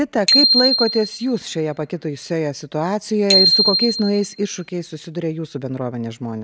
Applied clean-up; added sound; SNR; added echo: none; Bicycle bell; 0 dB; none.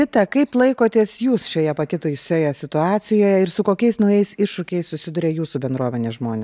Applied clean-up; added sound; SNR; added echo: none; none; none; none.